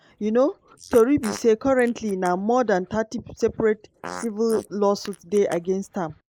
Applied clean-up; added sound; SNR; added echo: neural mask model Resemble Enhance denoiser.